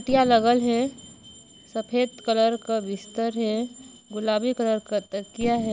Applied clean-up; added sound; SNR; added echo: none; Fireworks; 18 dB; none.